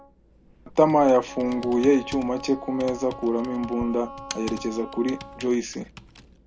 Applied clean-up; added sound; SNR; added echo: none; Wind instrument, woodwind instrument + Computer keyboard; 15 dB; none.